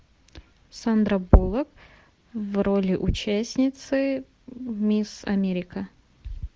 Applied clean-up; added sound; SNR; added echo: none; none; none; none.